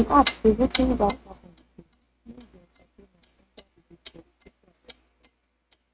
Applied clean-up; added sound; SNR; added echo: neural mask model RNNoise.